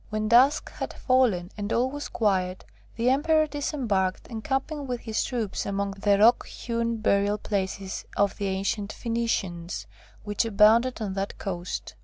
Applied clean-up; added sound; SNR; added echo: none; none; none; none.